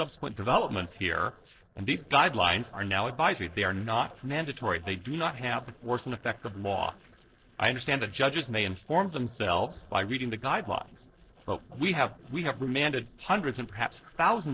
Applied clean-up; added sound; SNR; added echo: neural separator model SepFormer DNS4.